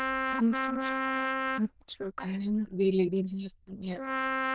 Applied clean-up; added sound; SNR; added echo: neural diffusion model UNIVERSE++.